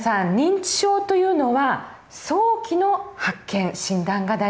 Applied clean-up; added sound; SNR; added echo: none; none; none; none.